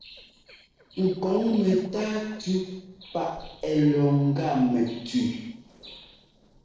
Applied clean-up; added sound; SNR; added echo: neural separator model SepFormer DNS4.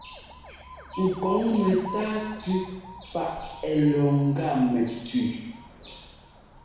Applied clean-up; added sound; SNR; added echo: none; Alarm; 14 dB; reverberation time 1.1 s.